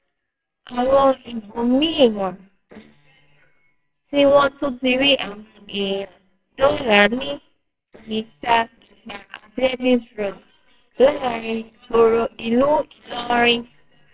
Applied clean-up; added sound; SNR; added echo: neural separator model SepFormer WHAMR!.